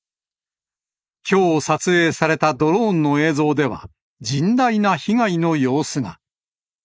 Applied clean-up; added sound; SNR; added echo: neural mask model Resemble Enhance denoiser.